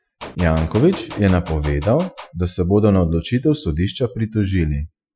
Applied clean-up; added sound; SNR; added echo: classical method Wiener filter.